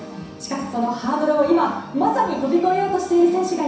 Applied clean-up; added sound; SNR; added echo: none; none; none; reverberation time 0.7 s.